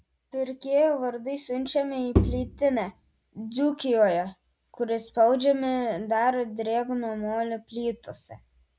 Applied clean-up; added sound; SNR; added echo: none; Bowed string instrument; 1 dB; none.